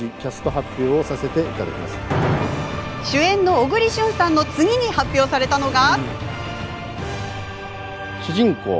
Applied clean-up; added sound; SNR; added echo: none; Sliding door; 18 dB; none.